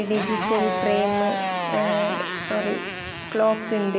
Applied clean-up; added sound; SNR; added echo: none; Motorcycle; 3 dB; none.